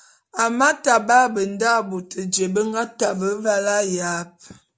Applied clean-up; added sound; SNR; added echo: none; none; none; none.